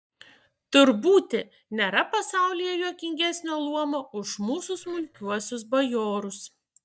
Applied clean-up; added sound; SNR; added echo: neural mask model DeepFilterNet 3.